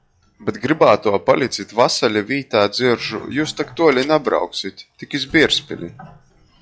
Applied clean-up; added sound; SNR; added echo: classical method log-MMSE.